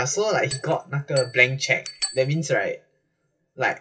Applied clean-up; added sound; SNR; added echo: classical method WPE with log-MMSE.